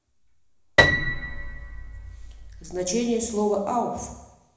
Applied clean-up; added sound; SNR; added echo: none; Piano; -3 dB; reverberation time 1.0 s.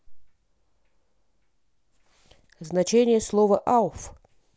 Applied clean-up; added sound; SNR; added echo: none; none; none; none.